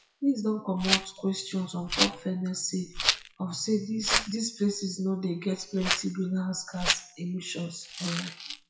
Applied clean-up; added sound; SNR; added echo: classical method WPE with log-MMSE.